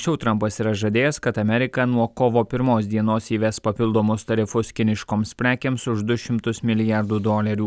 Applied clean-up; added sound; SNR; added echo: none; none; none; none.